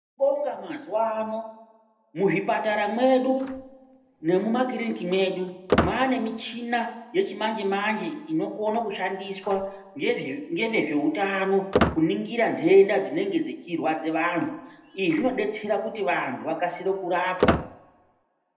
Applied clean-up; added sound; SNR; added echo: none; Squeak; 7 dB; reverberation time 0.6 s.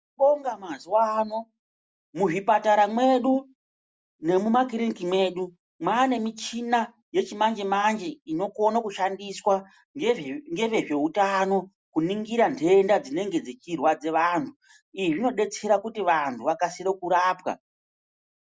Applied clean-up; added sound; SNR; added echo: none; none; none; none.